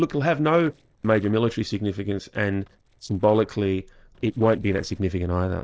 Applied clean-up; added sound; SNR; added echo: neural separator model SepFormer DNS4.